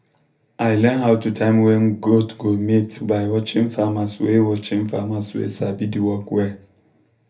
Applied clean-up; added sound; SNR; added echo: none; none; none; reverberation time 0.3 s.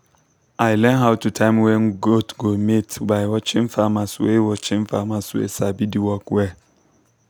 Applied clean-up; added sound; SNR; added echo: none; none; none; none.